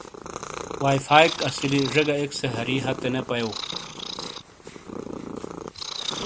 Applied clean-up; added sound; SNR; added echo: none; Purr; 8 dB; none.